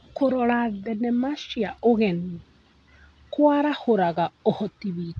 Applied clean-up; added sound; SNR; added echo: none; none; none; none.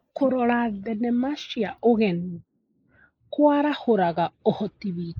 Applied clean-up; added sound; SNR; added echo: neural mask model Resemble Enhance denoiser.